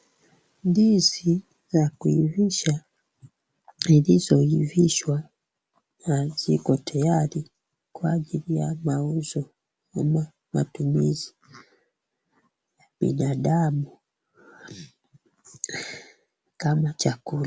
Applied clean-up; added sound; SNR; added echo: none; none; none; none.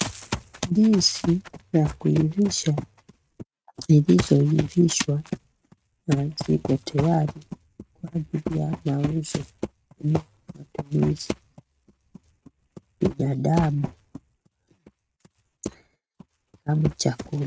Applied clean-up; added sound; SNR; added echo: neural mask model RNNoise.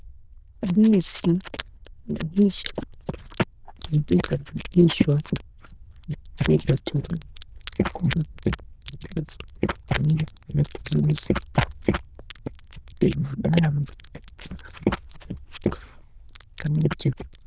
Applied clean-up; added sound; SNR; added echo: neural diffusion model UNIVERSE++.